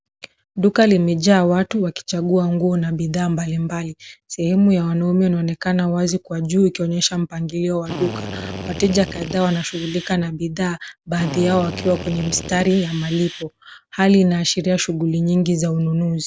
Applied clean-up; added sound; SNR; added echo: none; Drill; 12 dB; none.